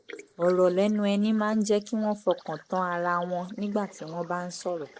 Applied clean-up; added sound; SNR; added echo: neural mask model Resemble Enhance denoiser.